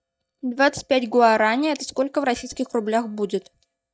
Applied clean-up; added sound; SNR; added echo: neural mask model DeepFilterNet 3.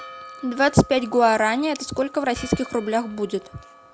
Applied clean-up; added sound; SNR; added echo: none; Wind chime + Church bell; 20 dB; none.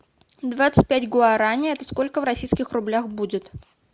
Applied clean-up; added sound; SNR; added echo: none; none; none; none.